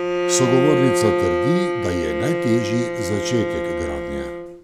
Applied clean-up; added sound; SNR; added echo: none; Bowed string instrument; -1 dB; none.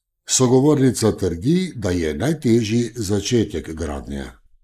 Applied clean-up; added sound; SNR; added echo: neural mask model Resemble Enhance denoiser.